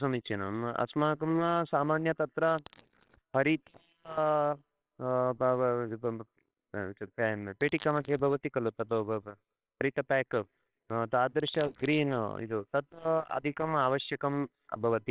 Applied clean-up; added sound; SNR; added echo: neural separator model SepFormer WHAMR!.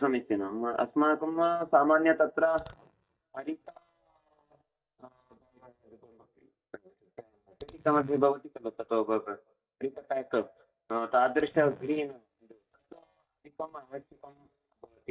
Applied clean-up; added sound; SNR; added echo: neural mask model DeepFilterNet 3.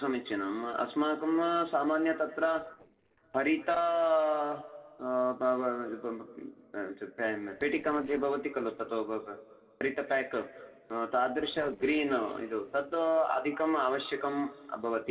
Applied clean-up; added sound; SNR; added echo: neural separator model SepFormer DNS4.